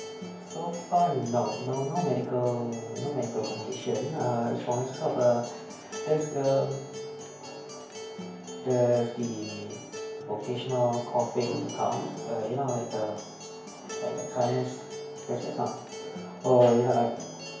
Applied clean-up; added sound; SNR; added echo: none; Acoustic guitar; 12 dB; reverberation time 0.9 s.